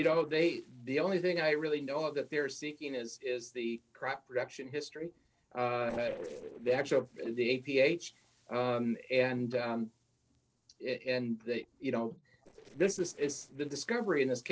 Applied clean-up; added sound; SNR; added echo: neural separator model SepFormer DNS4.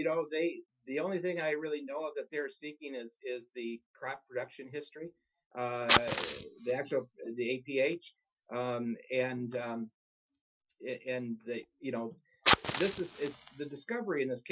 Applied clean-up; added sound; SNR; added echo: classical method Wiener filter.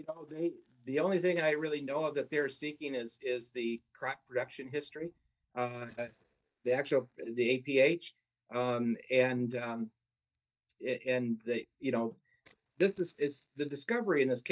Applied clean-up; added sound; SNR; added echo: neural mask model DeepFilterNet 3.